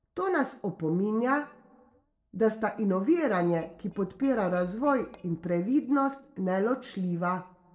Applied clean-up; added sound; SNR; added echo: neural separator model SepFormer DNS4.